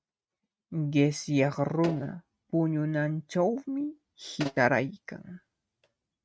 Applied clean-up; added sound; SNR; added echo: neural mask model RNNoise.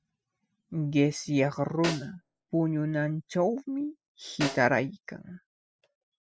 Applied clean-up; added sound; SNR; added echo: classical method spectral subtraction.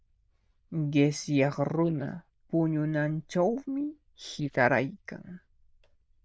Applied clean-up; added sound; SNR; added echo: neural diffusion model UNIVERSE++.